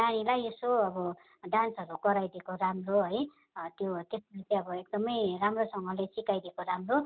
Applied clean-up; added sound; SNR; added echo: none; none; none; none.